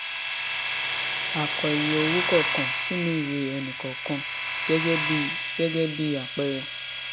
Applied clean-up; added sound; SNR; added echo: none; Domestic sounds, home sounds; 1 dB; none.